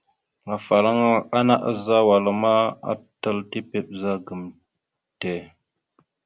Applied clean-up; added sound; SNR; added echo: none; none; none; none.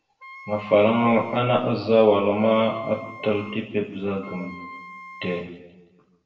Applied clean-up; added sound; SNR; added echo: none; Wind instrument, woodwind instrument; 19 dB; reverberation time 1.0 s.